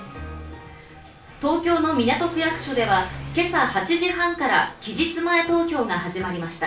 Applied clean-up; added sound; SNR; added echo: none; Accelerating, revving, vroom / Car; 17 dB; reverberation time 0.3 s.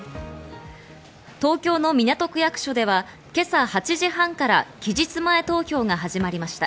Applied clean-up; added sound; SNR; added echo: none; none; none; none.